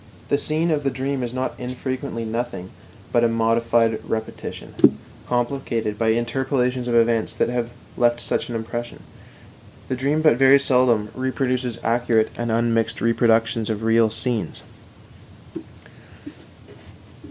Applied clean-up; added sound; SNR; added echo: none; none; none; none.